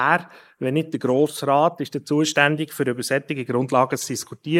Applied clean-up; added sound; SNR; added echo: neural mask model Resemble Enhance denoiser.